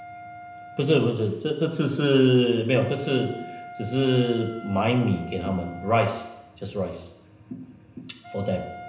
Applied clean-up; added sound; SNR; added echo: none; Wind instrument, woodwind instrument; 18 dB; reverberation time 0.9 s.